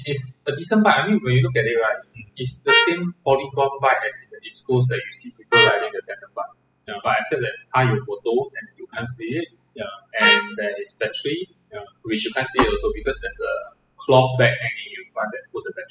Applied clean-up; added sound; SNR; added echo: classical method spectral subtraction.